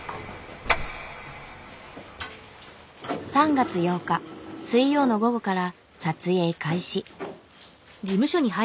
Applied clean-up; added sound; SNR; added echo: none; none; none; none.